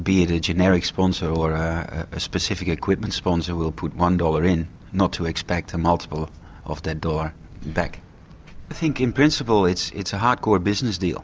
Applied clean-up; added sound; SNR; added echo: none; none; none; none.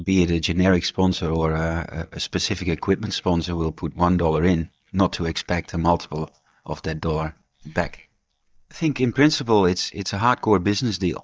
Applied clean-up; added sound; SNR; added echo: neural mask model DeepFilterNet 3.